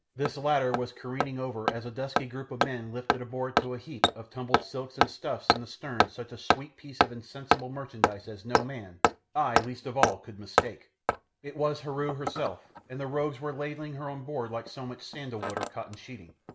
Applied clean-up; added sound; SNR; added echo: none; Hammer; -3 dB; none.